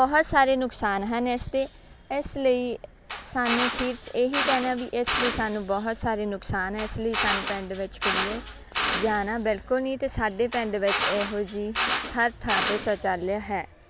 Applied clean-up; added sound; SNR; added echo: none; Drill; 4 dB; none.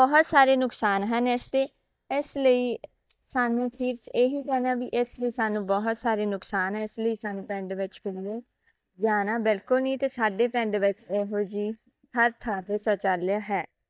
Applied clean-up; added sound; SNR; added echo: neural mask model DeepFilterNet 3.